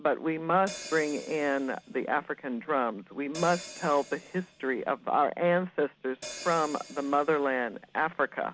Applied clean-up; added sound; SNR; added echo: none; Hi-hat; 17 dB; none.